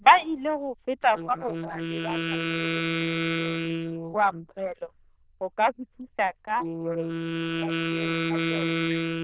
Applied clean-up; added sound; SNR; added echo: neural diffusion model UNIVERSE++.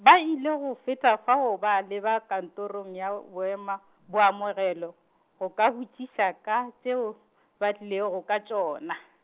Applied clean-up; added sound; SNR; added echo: none; none; none; none.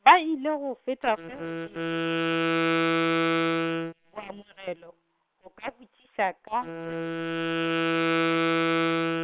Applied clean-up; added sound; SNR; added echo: neural separator model SepFormer WHAM!.